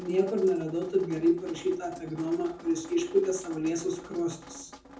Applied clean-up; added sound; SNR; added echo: none; Drip; 19 dB; reverberation time 0.5 s.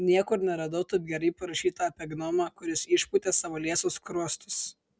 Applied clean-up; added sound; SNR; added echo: none; none; none; none.